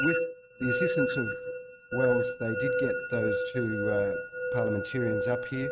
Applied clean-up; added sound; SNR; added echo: neural mask model RNNoise.